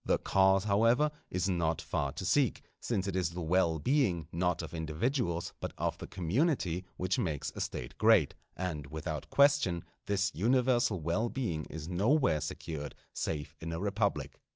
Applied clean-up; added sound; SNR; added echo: none; none; none; none.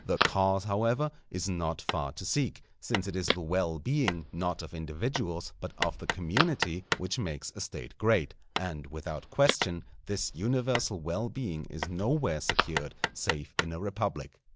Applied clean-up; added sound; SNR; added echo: none; Telephone + Hammer; 5 dB; none.